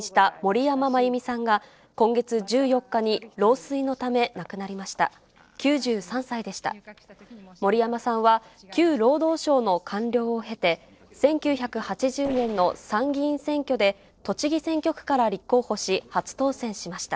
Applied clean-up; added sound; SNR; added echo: neural separator model SepFormer DNS4.